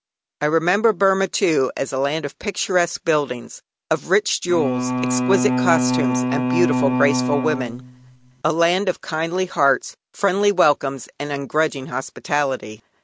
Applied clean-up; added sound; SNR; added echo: none; Bowed string instrument; 0 dB; none.